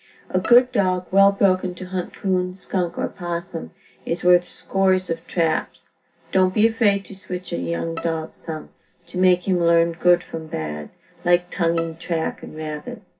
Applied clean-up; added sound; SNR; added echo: none; Bowed string instrument; 19 dB; reverberation time 0.4 s.